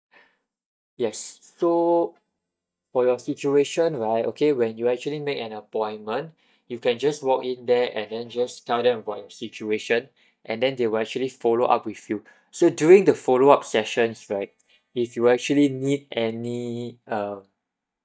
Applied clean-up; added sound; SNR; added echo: neural mask model DeepFilterNet 3.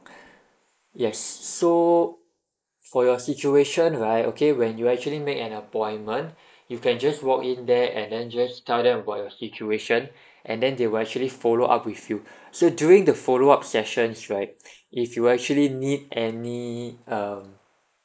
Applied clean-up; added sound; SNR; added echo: neural mask model Resemble Enhance denoiser.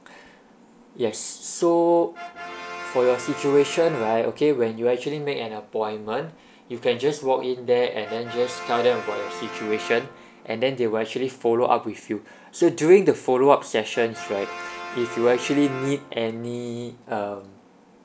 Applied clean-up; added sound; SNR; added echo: none; Brass instrument; 16 dB; none.